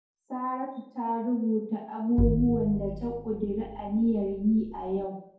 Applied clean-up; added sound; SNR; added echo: none; Bowed string instrument; 4 dB; reverberation time 2.2 s.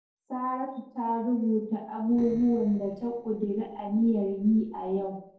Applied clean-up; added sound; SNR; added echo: neural separator model SepFormer DNS4.